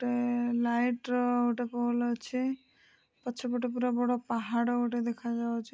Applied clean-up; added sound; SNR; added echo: none; none; none; none.